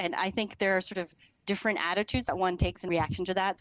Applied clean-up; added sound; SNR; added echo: none; none; none; none.